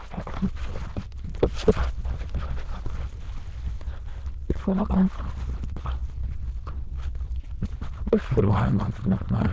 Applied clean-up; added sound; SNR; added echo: neural diffusion model UNIVERSE++.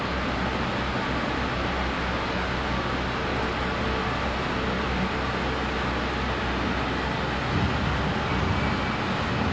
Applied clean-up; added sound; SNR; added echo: none; none; none; none.